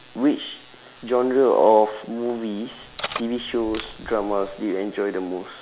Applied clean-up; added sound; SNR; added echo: none; Cutlery, silverware; 13 dB; none.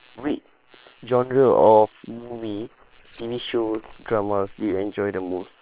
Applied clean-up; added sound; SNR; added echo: neural separator model SepFormer WHAM!.